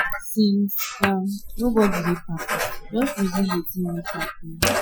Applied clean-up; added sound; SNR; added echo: classical method Wiener filter.